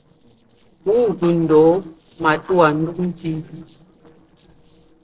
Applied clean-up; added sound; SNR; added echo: neural separator model SepFormer DNS4.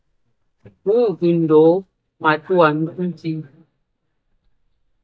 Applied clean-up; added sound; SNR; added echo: neural mask model DeepFilterNet 3.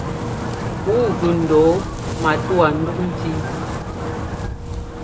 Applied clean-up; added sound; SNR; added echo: none; Wind; 4 dB; reverberation time 0.7 s.